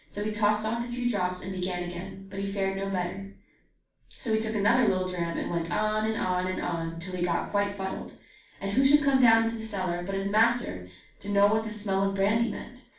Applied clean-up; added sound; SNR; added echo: none; none; none; reverberation time 0.3 s.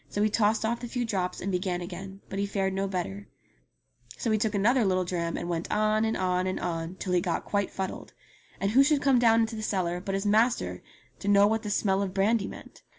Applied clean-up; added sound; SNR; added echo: none; none; none; none.